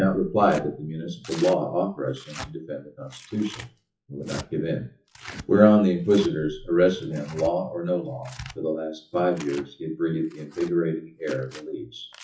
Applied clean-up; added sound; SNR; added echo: classical method WPE with log-MMSE.